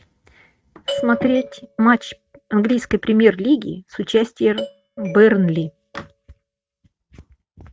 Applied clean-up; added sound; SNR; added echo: neural mask model RNNoise.